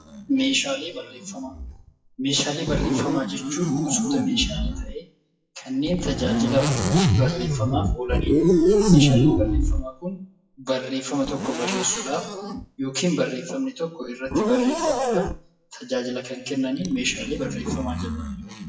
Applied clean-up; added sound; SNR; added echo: classical method WPE with log-MMSE.